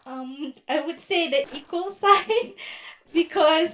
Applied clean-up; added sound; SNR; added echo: neural separator model SepFormer DNS4.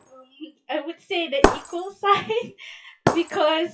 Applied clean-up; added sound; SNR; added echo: classical method WPE with log-MMSE.